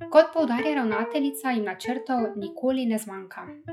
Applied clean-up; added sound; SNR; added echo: classical method log-MMSE.